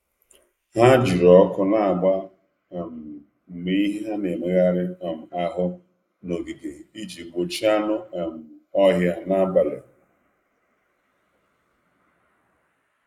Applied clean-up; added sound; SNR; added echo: neural mask model Resemble Enhance denoiser.